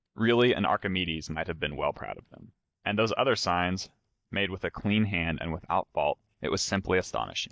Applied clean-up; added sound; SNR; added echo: neural mask model DeepFilterNet 3.